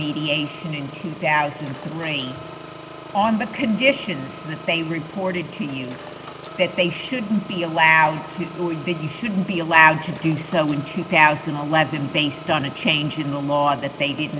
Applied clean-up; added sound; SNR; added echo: none; Engine; 15 dB; none.